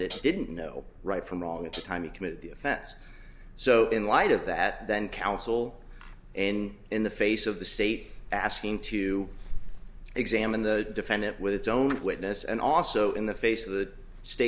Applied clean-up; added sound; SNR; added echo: none; Hi-hat; 8 dB; none.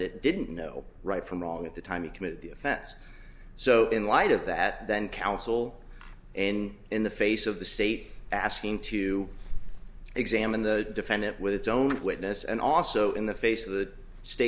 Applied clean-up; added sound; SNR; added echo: none; none; none; none.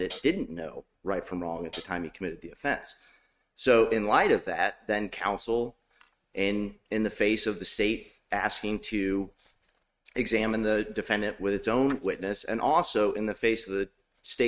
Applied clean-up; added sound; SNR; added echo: neural mask model RNNoise.